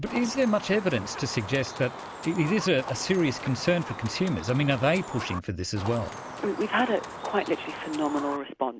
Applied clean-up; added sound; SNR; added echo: none; Chicken, rooster; 11 dB; none.